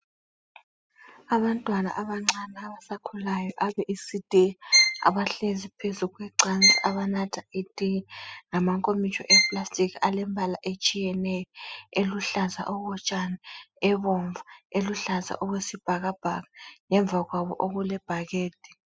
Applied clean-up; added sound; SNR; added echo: classical method spectral subtraction.